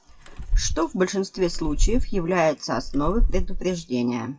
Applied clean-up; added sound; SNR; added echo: classical method WPE with log-MMSE.